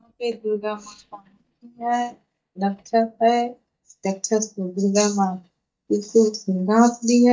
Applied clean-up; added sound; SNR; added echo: neural mask model DeepFilterNet 3.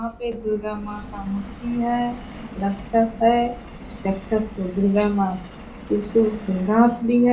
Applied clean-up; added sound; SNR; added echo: none; Subway, metro, underground; 15 dB; reverberation time 0.3 s.